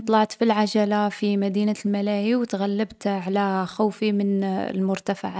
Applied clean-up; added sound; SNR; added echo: none; none; none; none.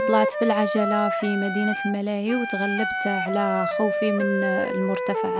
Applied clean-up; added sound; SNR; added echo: none; Wind instrument, woodwind instrument; 1 dB; none.